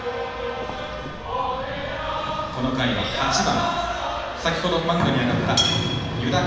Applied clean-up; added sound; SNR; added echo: none; Thunder; 17 dB; reverberation time 1.1 s.